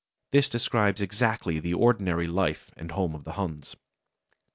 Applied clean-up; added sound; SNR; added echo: none; none; none; none.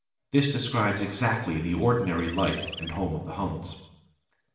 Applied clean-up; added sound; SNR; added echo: none; Chirp, tweet; 13 dB; reverberation time 0.8 s.